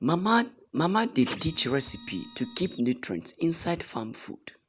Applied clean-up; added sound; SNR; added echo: none; Printer; 16 dB; none.